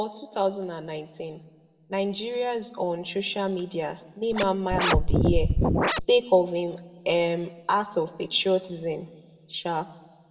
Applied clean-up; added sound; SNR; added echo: none; Scratching (performance technique); -5 dB; reverberation time 0.8 s.